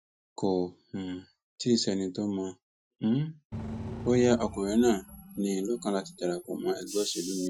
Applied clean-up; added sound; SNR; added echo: classical method Wiener filter.